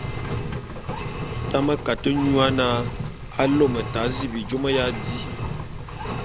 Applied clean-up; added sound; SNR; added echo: none; Engine; 5 dB; none.